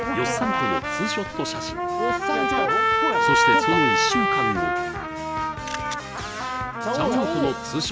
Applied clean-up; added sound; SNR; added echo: none; Trumpet; -4 dB; none.